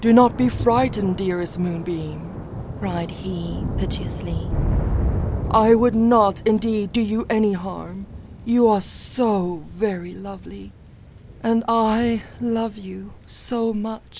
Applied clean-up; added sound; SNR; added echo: none; Thunder / Rain; 8 dB; none.